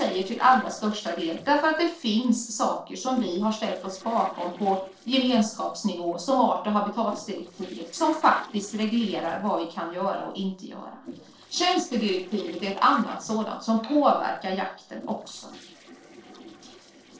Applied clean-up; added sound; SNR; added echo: neural separator model SepFormer DNS4.